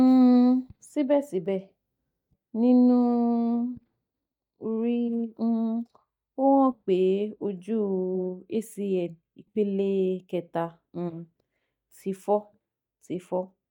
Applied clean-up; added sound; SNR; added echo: neural mask model DeepFilterNet 3.